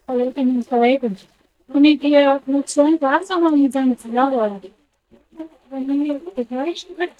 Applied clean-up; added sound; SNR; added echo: neural mask model DeepFilterNet 3.